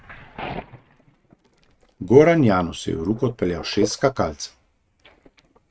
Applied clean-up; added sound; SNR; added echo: neural mask model RNNoise.